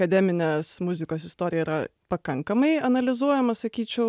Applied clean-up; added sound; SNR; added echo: none; none; none; none.